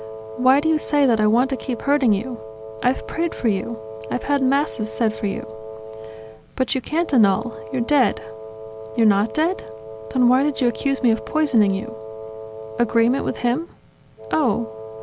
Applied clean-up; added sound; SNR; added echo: none; Wind instrument, woodwind instrument; 12 dB; none.